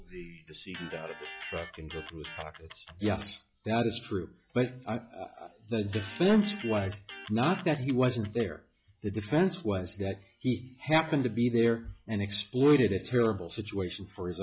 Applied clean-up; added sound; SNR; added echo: classical method log-MMSE.